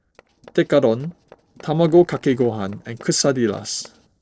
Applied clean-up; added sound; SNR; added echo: neural separator model SepFormer DNS4.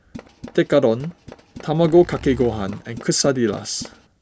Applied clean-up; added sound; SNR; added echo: none; Zipper (clothing) + Tools; 17 dB; none.